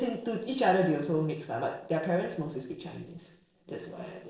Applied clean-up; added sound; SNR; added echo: neural separator model SepFormer DNS4.